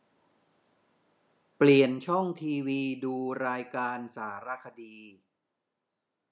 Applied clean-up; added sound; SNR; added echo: none; none; none; none.